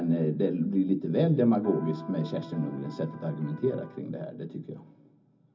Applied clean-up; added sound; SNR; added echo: none; Electric guitar; 16 dB; reverberation time 0.4 s.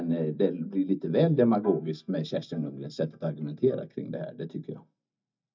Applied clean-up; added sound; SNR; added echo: neural mask model DeepFilterNet 3.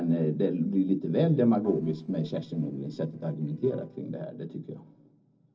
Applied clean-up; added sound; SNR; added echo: neural separator model SepFormer DNS4.